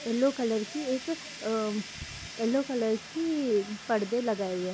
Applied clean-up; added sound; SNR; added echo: none; Fire; 14 dB; none.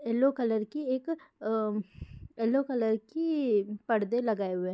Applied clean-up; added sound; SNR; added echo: none; none; none; none.